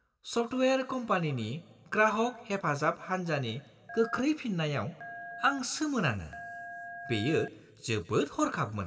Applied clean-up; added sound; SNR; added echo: none; Telephone; 13 dB; reverberation time 1.0 s.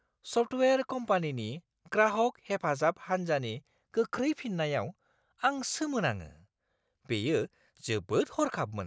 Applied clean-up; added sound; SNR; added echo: none; none; none; none.